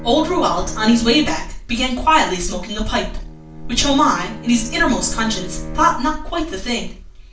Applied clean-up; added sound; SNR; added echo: none; Bowed string instrument; 16 dB; reverberation time 0.3 s.